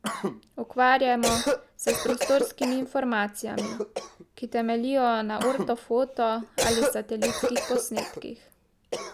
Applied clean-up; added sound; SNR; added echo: none; Cough; 4 dB; none.